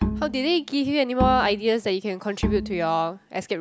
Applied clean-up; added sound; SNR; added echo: none; Bowed string instrument; 7 dB; none.